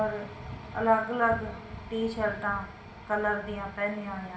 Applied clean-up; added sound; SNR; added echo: none; none; none; reverberation time 0.8 s.